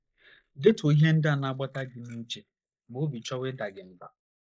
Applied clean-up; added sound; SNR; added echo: neural mask model Resemble Enhance denoiser.